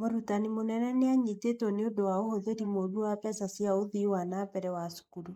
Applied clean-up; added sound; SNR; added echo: neural mask model Resemble Enhance denoiser.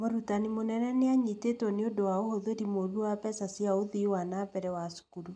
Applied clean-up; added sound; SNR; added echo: none; none; none; none.